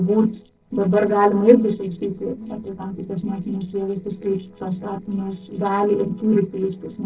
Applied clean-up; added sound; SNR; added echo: neural separator model SepFormer DNS4.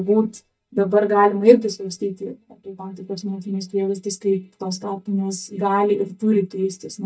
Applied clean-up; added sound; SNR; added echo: neural mask model DeepFilterNet 3.